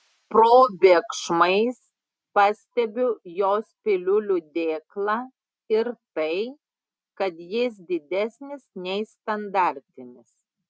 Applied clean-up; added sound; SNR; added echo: none; none; none; none.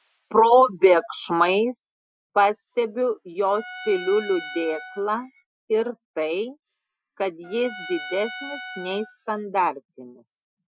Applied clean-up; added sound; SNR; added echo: classical method Wiener filter.